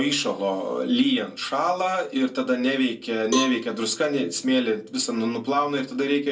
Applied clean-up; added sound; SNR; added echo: none; Cowbell; 10 dB; reverberation time 0.2 s.